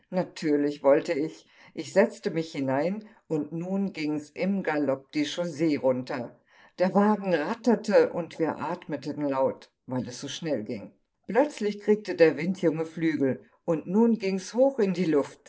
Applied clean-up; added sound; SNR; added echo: none; none; none; none.